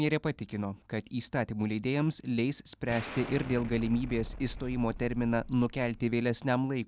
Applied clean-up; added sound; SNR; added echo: none; Explosion; 12 dB; none.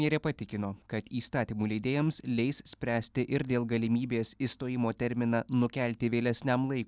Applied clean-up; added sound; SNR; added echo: none; none; none; none.